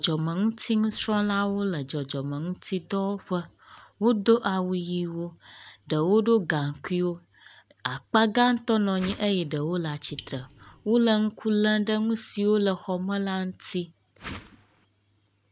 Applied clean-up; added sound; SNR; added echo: none; Raindrop + Whoosh, swoosh, swish; 17 dB; none.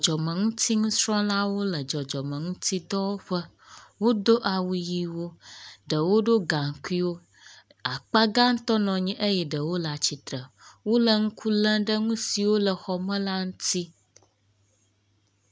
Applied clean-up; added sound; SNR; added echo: none; none; none; none.